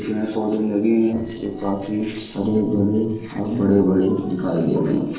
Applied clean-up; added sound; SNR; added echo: neural separator model SepFormer DNS4.